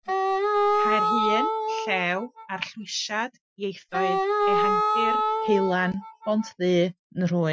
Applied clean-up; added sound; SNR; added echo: classical method Wiener filter.